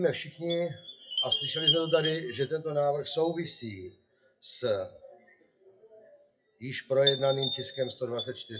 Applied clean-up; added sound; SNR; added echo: classical method WPE with log-MMSE.